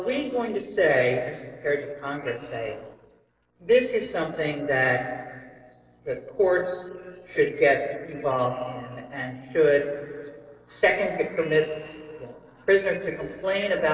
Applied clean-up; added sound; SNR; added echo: neural separator model SepFormer DNS4.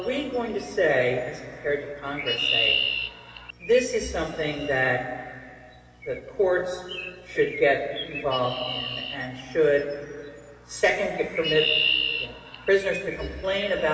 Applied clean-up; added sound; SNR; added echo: none; Chirp, tweet; 6 dB; reverberation time 2.5 s.